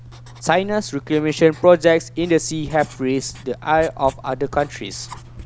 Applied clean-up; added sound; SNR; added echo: none; Writing; 18 dB; none.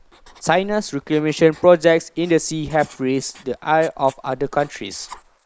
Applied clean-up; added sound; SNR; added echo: neural mask model Resemble Enhance denoiser.